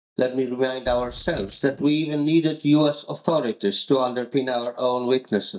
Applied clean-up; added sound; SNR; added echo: neural mask model DeepFilterNet 3.